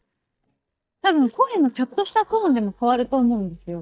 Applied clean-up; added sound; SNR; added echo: neural mask model DeepFilterNet 3.